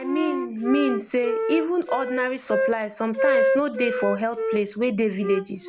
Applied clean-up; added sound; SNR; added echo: none; Wind instrument, woodwind instrument; 1 dB; none.